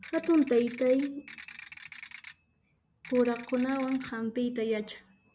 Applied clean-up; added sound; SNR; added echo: none; Ratchet, pawl / Percussion; 10 dB; none.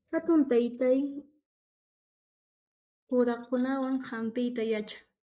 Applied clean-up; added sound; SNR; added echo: neural mask model Resemble Enhance denoiser.